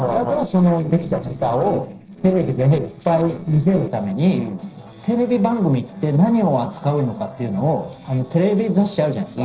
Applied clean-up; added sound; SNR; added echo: neural separator model SepFormer DNS4.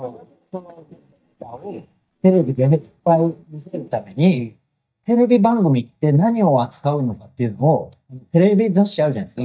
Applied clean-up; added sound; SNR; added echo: neural mask model DeepFilterNet 3.